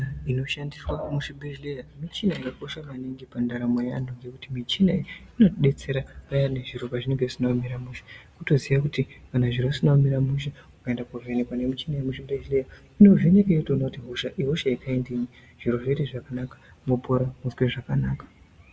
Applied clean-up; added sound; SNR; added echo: none; none; none; none.